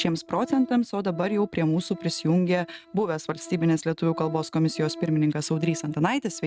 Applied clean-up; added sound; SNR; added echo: neural mask model RNNoise.